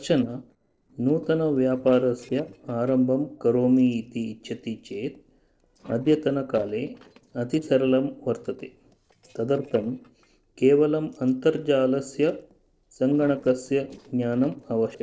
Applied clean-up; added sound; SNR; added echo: neural separator model SepFormer DNS4.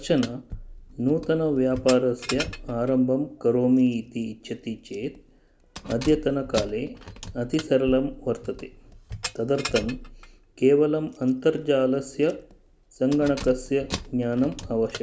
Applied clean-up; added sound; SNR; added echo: none; Keys jangling; 14 dB; none.